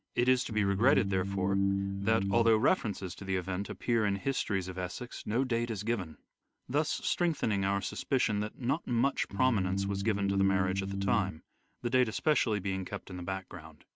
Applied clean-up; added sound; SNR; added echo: none; Organ; 0 dB; none.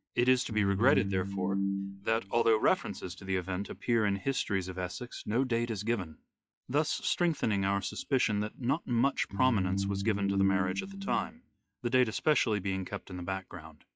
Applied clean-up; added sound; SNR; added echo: classical method log-MMSE.